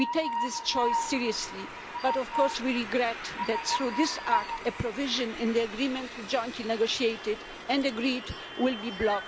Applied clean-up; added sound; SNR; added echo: none; Train; 5 dB; none.